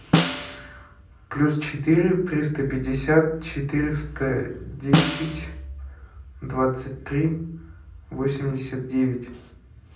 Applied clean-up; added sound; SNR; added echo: none; Snare drum; 1 dB; reverberation time 0.6 s.